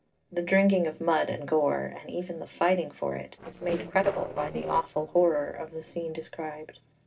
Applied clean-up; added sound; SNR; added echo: neural separator model SepFormer DNS4.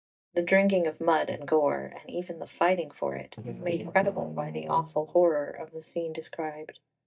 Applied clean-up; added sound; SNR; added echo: neural mask model DeepFilterNet 3.